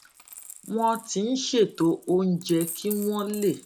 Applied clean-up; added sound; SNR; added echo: none; Coin (dropping); 17 dB; none.